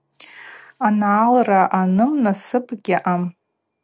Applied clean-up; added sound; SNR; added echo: none; none; none; none.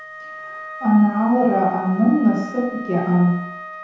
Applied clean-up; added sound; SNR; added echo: none; Wind instrument, woodwind instrument; 15 dB; reverberation time 0.9 s.